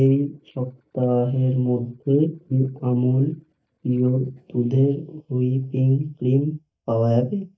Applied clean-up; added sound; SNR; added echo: neural mask model DeepFilterNet 3.